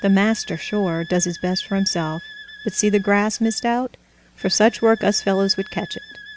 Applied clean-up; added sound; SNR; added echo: none; Wind instrument, woodwind instrument; 19 dB; none.